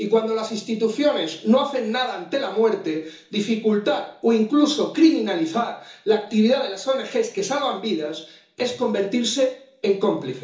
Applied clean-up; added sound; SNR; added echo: none; none; none; reverberation time 0.7 s.